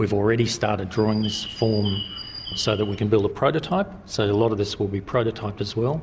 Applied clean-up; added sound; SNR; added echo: none; Bird; 12 dB; none.